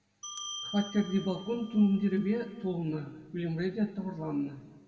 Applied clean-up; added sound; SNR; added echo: none; Bell; 13 dB; reverberation time 1.7 s.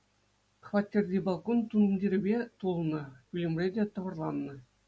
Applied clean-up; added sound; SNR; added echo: none; none; none; none.